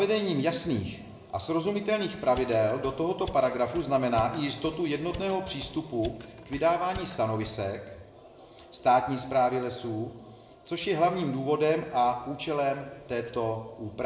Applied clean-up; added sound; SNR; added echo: none; Mechanisms; 16 dB; reverberation time 0.8 s.